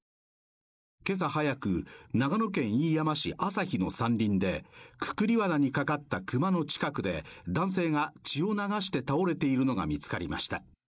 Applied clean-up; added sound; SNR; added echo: neural mask model Resemble Enhance denoiser.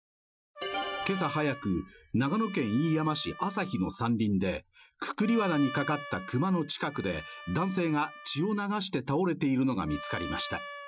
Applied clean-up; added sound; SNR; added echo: classical method Wiener filter.